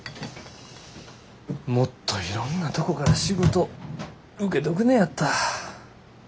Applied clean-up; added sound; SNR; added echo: none; none; none; none.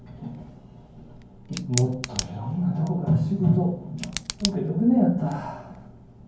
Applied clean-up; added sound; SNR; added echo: none; Tick; 13 dB; reverberation time 0.9 s.